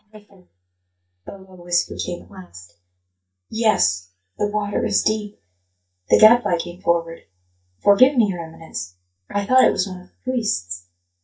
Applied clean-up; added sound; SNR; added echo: neural mask model DeepFilterNet 3.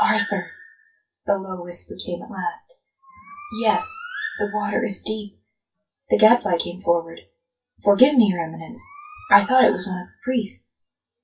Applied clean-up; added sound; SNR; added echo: classical method WPE with log-MMSE.